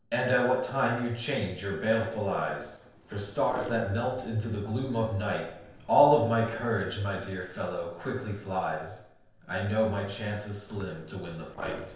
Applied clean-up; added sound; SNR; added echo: neural separator model SepFormer DNS4.